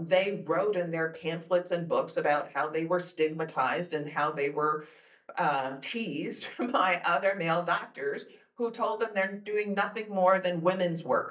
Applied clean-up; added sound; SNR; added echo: neural mask model DeepFilterNet 3.